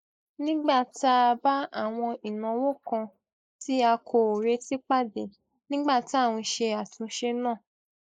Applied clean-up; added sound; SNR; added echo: neural mask model Resemble Enhance denoiser.